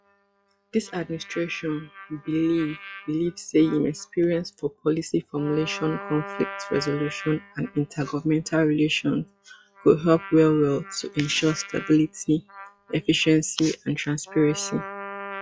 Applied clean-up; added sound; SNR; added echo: classical method log-MMSE.